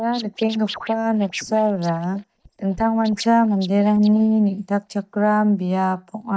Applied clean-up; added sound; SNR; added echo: neural mask model DeepFilterNet 3.